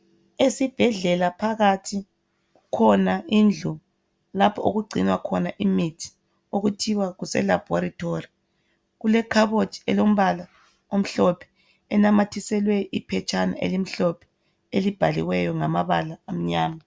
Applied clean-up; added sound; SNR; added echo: none; none; none; none.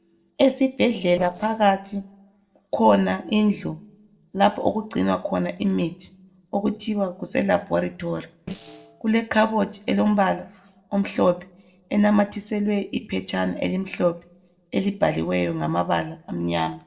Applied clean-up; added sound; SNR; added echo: neural separator model SepFormer DNS4.